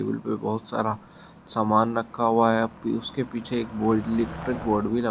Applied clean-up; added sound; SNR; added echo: none; Motor vehicle (road); 17 dB; none.